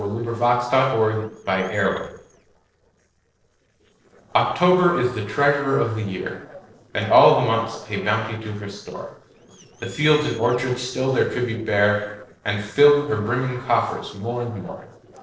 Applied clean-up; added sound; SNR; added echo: neural separator model SepFormer DNS4.